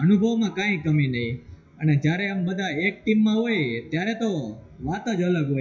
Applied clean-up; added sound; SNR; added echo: classical method WPE with log-MMSE.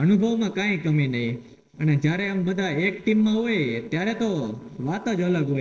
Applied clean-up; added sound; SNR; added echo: neural separator model SepFormer DNS4.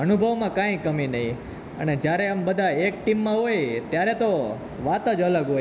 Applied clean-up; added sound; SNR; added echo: none; none; none; none.